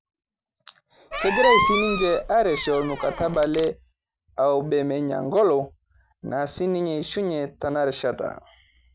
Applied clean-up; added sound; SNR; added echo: none; Squeak; 1 dB; none.